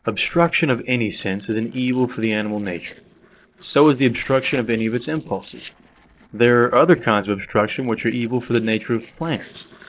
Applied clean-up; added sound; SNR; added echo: neural separator model SepFormer DNS4.